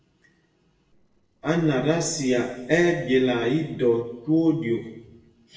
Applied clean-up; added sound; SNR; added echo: neural separator model SepFormer DNS4.